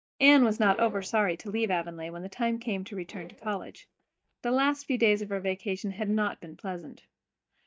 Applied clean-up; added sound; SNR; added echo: neural mask model DeepFilterNet 3.